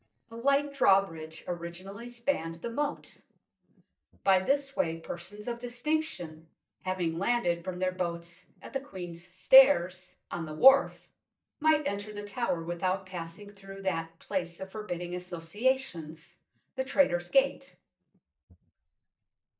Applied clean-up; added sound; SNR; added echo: neural mask model DeepFilterNet 3.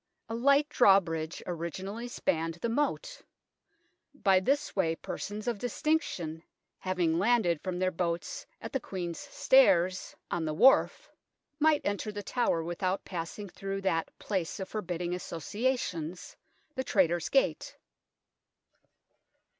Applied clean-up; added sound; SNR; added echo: none; none; none; none.